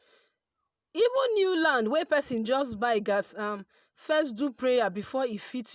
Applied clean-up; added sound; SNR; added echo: none; none; none; none.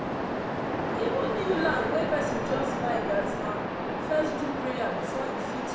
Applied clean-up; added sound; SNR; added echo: none; Waves, surf; -1 dB; reverberation time 0.8 s.